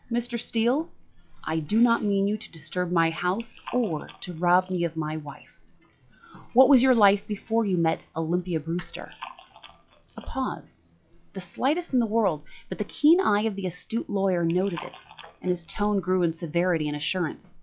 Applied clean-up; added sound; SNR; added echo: classical method log-MMSE.